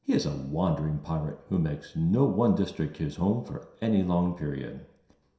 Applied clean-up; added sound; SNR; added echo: none; none; none; reverberation time 0.7 s.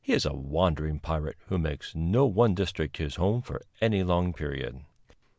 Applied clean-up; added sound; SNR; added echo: none; none; none; none.